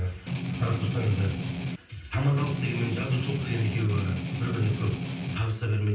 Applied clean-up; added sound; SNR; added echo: none; Strum; 3 dB; reverberation time 0.6 s.